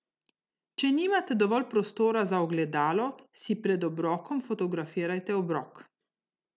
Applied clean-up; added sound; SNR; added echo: none; none; none; none.